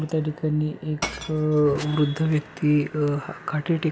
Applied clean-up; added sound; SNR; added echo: none; Shatter / Crushing; 16 dB; none.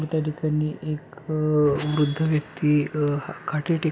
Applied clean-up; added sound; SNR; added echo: none; none; none; none.